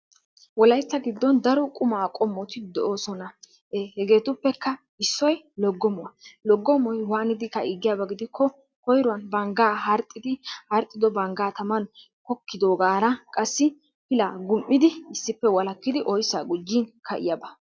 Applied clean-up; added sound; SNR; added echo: none; none; none; none.